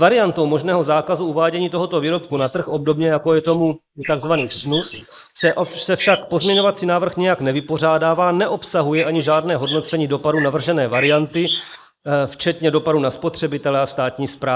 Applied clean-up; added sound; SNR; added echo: neural mask model Resemble Enhance denoiser.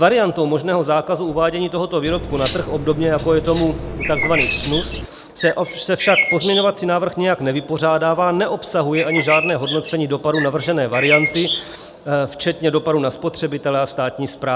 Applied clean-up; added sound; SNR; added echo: none; Cutlery, silverware + Bird; 5 dB; none.